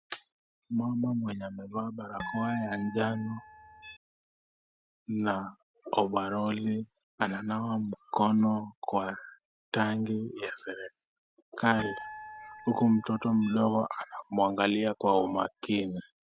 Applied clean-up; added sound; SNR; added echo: none; Harp; 13 dB; none.